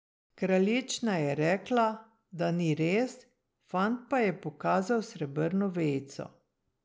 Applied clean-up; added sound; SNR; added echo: none; none; none; none.